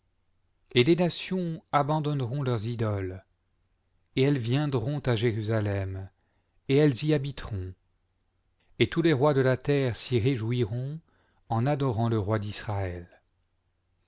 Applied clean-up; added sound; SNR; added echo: none; none; none; none.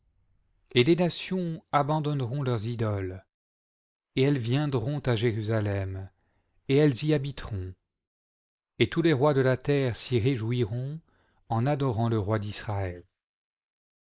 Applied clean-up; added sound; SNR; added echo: neural mask model Resemble Enhance denoiser.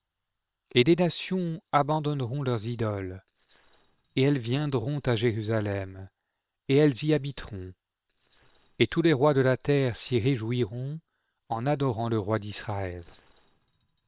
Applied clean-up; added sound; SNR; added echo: neural separator model SepFormer WHAM!.